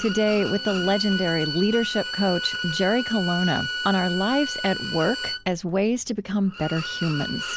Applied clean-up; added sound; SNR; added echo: none; Bowed string instrument; 7 dB; none.